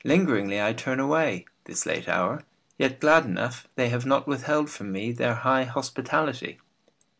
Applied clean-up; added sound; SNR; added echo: none; none; none; none.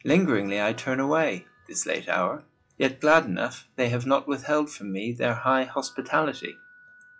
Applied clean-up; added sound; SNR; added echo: classical method log-MMSE.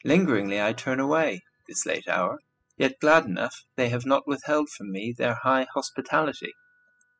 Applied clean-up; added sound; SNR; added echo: classical method spectral subtraction.